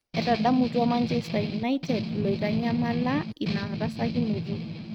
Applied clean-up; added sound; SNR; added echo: neural mask model RNNoise.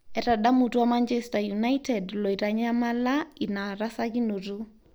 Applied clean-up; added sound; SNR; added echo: none; none; none; none.